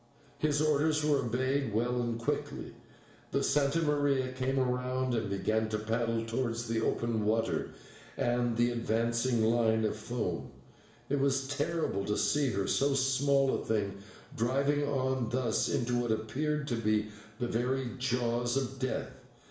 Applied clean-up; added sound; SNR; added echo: none; none; none; reverberation time 0.7 s.